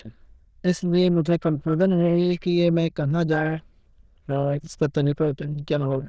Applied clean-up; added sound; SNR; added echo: neural diffusion model UNIVERSE++.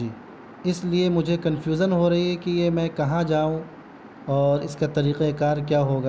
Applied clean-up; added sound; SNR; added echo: none; none; none; none.